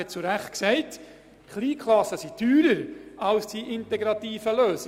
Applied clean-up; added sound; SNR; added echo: none; none; none; none.